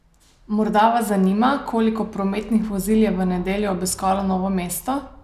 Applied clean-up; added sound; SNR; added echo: none; none; none; none.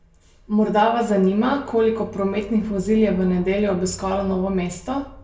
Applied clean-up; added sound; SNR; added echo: none; none; none; reverberation time 0.3 s.